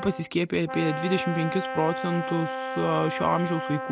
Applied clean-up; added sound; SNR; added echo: none; Brass instrument; 6 dB; none.